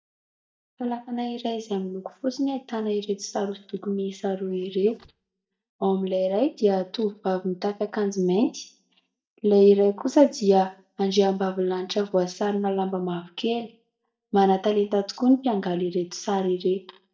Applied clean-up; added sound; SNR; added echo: neural mask model DeepFilterNet 3.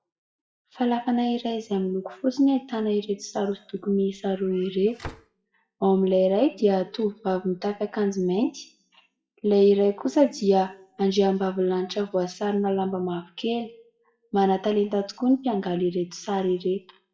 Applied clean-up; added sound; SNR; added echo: classical method WPE with log-MMSE.